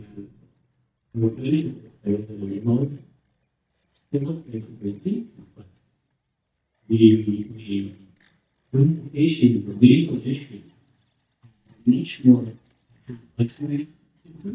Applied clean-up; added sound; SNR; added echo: neural mask model DeepFilterNet 3.